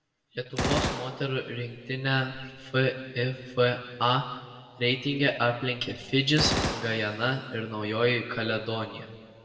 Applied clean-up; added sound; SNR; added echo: none; Gunshot, gunfire; 6 dB; reverberation time 1.8 s.